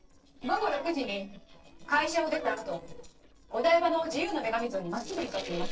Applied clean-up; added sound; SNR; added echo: neural separator model SepFormer DNS4.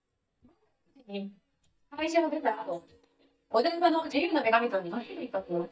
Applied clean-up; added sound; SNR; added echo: neural mask model DeepFilterNet 3.